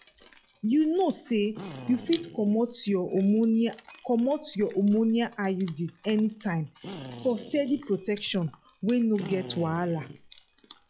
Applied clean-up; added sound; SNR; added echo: classical method log-MMSE.